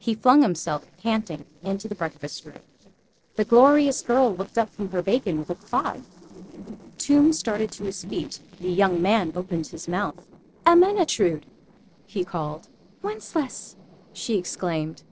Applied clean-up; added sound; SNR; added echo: neural separator model SepFormer DNS4.